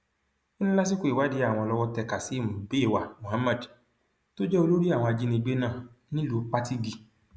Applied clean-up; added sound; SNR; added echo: none; none; none; none.